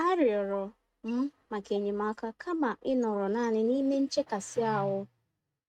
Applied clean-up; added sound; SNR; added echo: neural mask model RNNoise.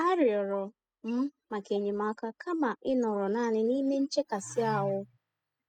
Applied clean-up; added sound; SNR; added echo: classical method spectral subtraction.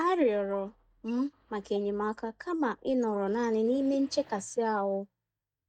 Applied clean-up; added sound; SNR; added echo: neural mask model DeepFilterNet 3.